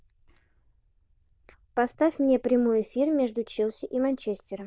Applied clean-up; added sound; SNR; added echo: neural diffusion model UNIVERSE++.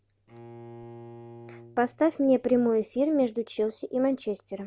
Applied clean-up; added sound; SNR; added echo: none; Bowed string instrument; 20 dB; none.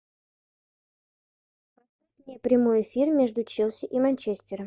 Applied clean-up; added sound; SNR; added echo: neural mask model DeepFilterNet 3.